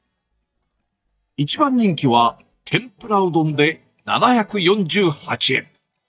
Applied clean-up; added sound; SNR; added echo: neural mask model DeepFilterNet 3.